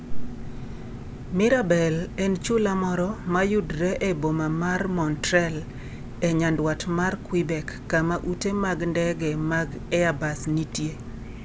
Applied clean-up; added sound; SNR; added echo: none; Engine; 12 dB; none.